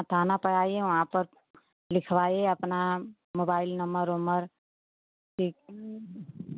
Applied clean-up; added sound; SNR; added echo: none; none; none; none.